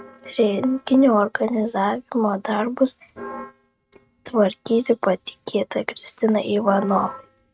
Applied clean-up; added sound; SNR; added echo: neural mask model RNNoise.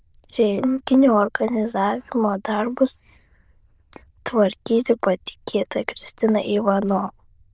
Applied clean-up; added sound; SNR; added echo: neural diffusion model UNIVERSE++.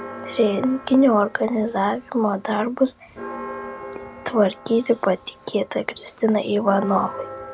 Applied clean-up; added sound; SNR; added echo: none; Church bell; 15 dB; none.